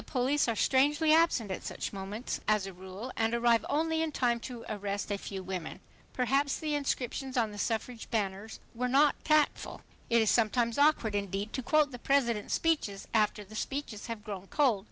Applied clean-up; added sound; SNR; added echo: none; none; none; none.